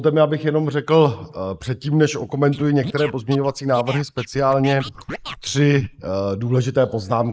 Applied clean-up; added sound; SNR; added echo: neural mask model Resemble Enhance denoiser.